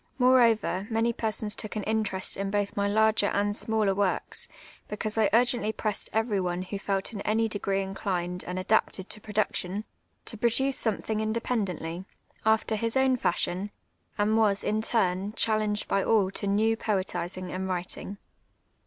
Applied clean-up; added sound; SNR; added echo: none; none; none; none.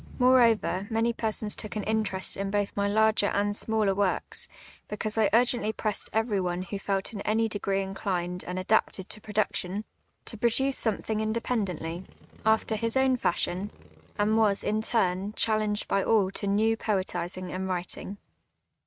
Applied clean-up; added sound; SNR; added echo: neural mask model RNNoise.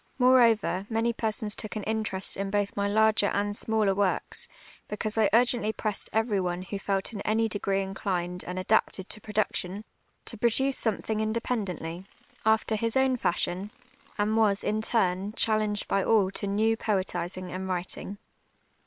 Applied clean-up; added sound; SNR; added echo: neural separator model SepFormer WHAM!.